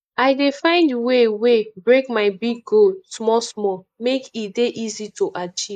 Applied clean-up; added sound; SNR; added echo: neural mask model Resemble Enhance denoiser.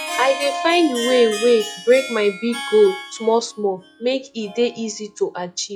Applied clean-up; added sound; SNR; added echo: classical method log-MMSE.